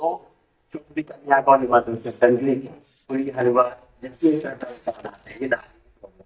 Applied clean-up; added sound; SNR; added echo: neural mask model DeepFilterNet 3.